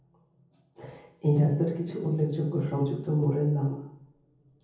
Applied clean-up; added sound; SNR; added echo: none; none; none; reverberation time 0.7 s.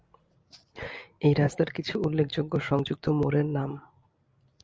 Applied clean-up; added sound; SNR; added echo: none; none; none; none.